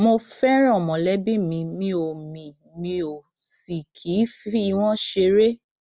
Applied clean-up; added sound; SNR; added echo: none; none; none; none.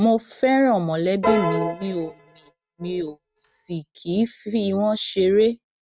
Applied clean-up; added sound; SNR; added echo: neural mask model RNNoise.